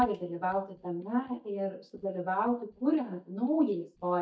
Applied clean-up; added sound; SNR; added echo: neural mask model DeepFilterNet 3.